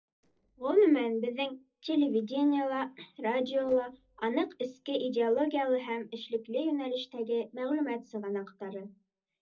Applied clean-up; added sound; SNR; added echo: neural separator model SepFormer DNS4.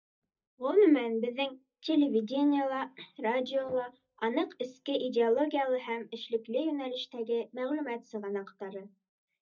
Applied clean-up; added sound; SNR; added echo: neural mask model DeepFilterNet 3.